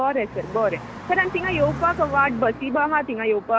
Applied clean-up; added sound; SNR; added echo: none; Car passing by; 12 dB; none.